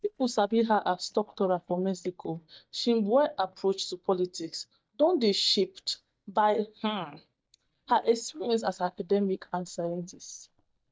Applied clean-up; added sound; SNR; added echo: neural mask model DeepFilterNet 3.